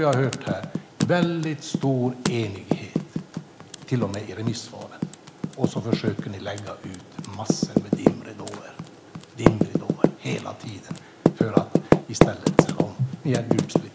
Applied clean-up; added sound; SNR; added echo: none; Typing; -4 dB; none.